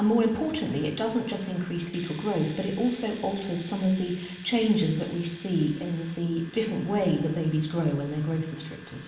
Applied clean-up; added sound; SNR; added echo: none; Domestic sounds, home sounds; 20 dB; reverberation time 0.8 s.